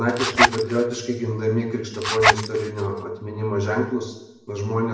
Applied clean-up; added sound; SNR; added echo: none; Zipper (clothing); -1 dB; reverberation time 0.8 s.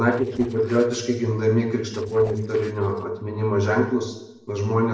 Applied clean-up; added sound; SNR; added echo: neural separator model SepFormer DNS4.